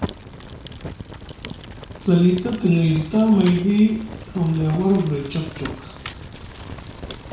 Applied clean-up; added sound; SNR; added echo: none; Fire; 13 dB; reverberation time 0.6 s.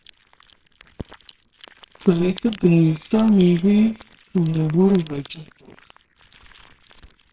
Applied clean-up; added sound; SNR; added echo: neural separator model SepFormer WHAMR!.